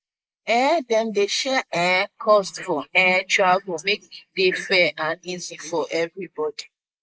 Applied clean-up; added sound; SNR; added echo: neural mask model Resemble Enhance denoiser.